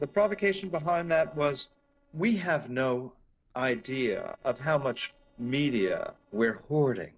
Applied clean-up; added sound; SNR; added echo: neural separator model SepFormer DNS4.